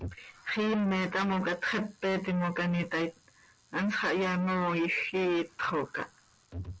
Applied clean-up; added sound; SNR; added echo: none; none; none; none.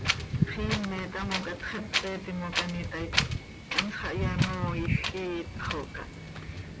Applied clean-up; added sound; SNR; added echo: none; Wind; -4 dB; none.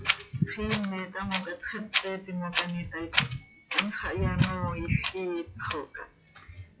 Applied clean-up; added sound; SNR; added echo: classical method log-MMSE.